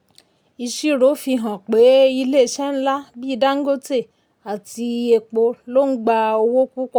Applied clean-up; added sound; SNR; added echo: none; none; none; none.